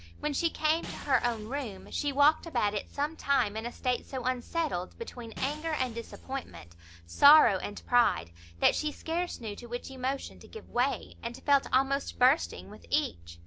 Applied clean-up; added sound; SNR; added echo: none; Shatter; 20 dB; none.